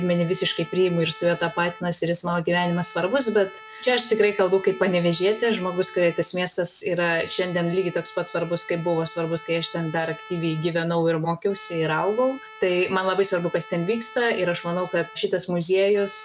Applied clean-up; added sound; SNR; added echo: none; Trumpet; 20 dB; none.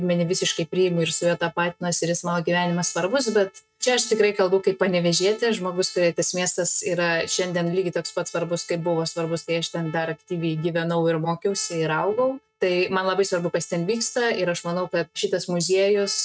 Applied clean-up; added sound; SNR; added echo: neural mask model RNNoise.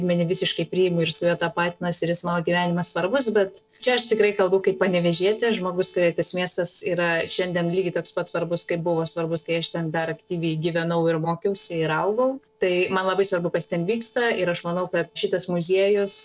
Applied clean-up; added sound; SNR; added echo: neural separator model SepFormer DNS4.